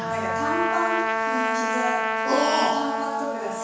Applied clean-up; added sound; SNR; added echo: none; Trumpet; -2 dB; reverberation time 1.1 s.